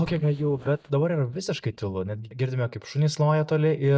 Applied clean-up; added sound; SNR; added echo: neural mask model DeepFilterNet 3.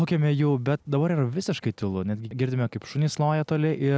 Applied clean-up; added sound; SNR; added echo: none; none; none; none.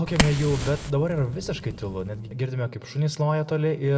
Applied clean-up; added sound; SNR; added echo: none; Fire; 5 dB; reverberation time 1.0 s.